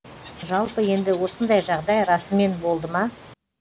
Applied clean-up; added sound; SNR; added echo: none; Water / Bird; 18 dB; none.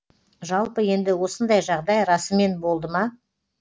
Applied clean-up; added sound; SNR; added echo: none; none; none; none.